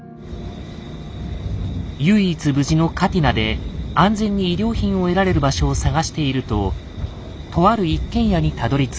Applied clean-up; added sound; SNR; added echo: none; none; none; none.